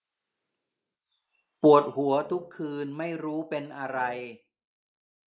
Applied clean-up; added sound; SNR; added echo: neural mask model Resemble Enhance denoiser.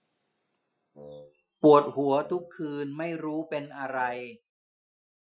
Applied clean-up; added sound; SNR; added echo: classical method Wiener filter.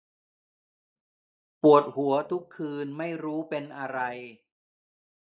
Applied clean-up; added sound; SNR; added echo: neural mask model DeepFilterNet 3.